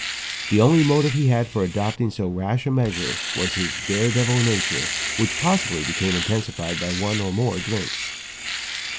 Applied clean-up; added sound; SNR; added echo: none; Domestic sounds, home sounds; 6 dB; none.